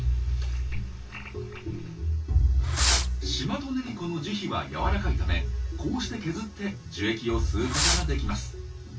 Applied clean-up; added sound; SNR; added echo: none; Fireworks; 3 dB; reverberation time 0.1 s.